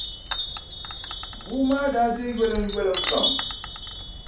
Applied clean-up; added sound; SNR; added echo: none; Chime; 4 dB; reverberation time 0.6 s.